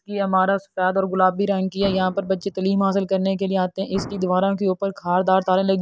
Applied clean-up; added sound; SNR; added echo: none; Explosion; 16 dB; none.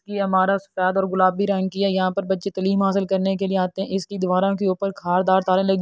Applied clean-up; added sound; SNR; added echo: none; none; none; none.